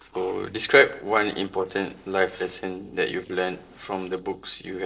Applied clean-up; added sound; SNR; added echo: neural separator model SepFormer DNS4.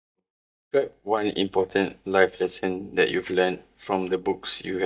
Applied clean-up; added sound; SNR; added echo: neural mask model DeepFilterNet 3.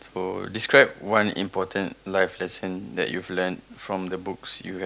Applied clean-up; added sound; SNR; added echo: none; none; none; none.